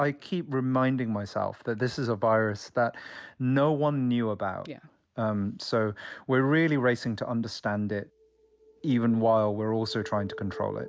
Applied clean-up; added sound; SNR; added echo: none; none; none; none.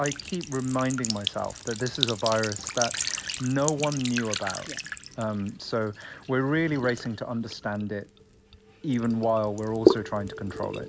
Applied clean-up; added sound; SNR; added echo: none; Trickle, dribble / Sink (filling or washing); 4 dB; none.